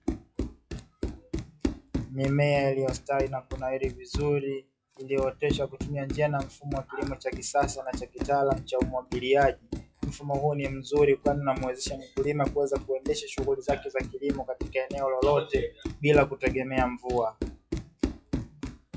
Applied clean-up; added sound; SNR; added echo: classical method log-MMSE.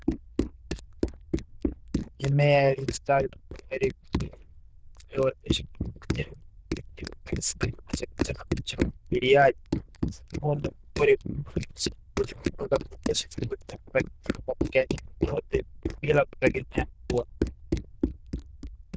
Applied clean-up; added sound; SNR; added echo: neural diffusion model UNIVERSE++.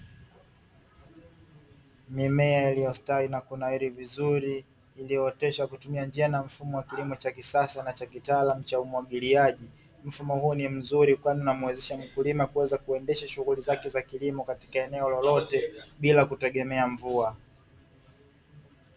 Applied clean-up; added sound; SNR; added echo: none; none; none; none.